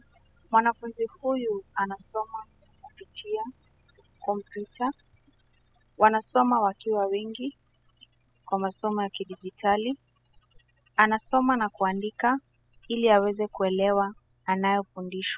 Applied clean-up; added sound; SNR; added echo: classical method spectral subtraction.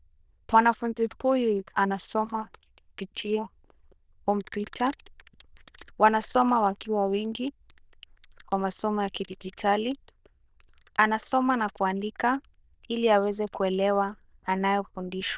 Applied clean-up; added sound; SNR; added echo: neural diffusion model UNIVERSE++.